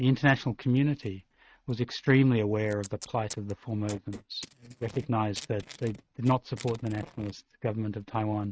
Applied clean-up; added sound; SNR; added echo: neural mask model RNNoise.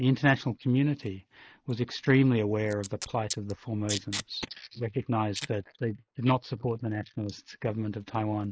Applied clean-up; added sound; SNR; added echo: neural mask model Resemble Enhance denoiser.